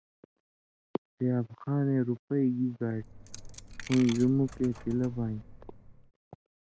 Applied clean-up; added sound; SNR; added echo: none; Coin (dropping); 14 dB; none.